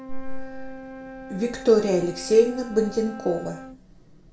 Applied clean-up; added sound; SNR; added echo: none; Wind instrument, woodwind instrument; 15 dB; reverberation time 0.4 s.